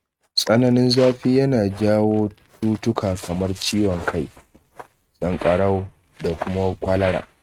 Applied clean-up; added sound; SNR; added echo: neural mask model RNNoise.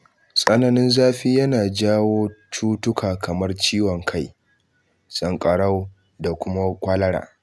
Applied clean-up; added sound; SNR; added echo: none; none; none; none.